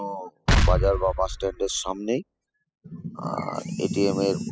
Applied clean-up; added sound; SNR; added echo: classical method spectral subtraction.